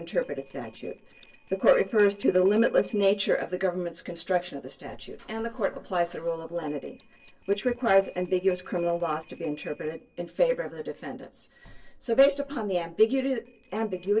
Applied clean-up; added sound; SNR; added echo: neural separator model SepFormer DNS4.